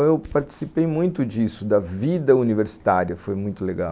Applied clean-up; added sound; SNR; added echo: none; none; none; none.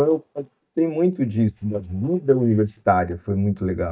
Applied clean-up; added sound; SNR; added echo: neural mask model DeepFilterNet 3.